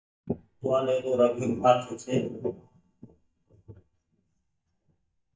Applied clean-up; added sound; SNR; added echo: neural mask model DeepFilterNet 3.